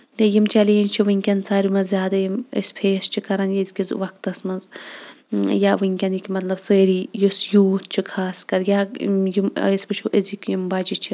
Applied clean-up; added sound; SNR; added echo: none; none; none; none.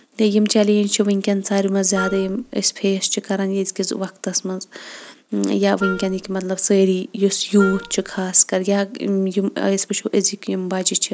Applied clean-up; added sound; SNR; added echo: none; Wind instrument, woodwind instrument; 10 dB; none.